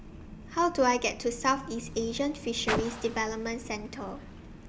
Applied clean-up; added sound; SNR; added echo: none; Car; 11 dB; none.